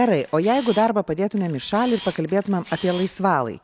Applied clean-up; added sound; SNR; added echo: none; Camera; 17 dB; none.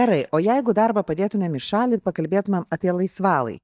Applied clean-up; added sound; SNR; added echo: neural mask model DeepFilterNet 3.